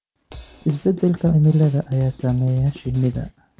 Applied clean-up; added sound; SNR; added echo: none; Drum kit; 17 dB; none.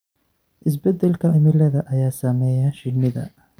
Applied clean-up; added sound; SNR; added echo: none; none; none; none.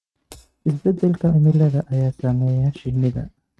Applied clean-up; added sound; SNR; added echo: neural mask model RNNoise.